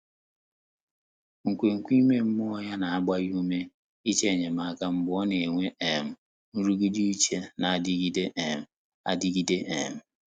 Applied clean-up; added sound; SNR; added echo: none; none; none; none.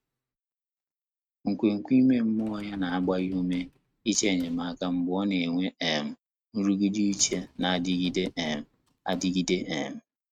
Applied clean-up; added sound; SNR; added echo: neural mask model RNNoise.